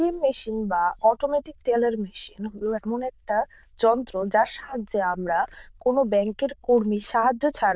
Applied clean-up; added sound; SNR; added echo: neural diffusion model UNIVERSE++.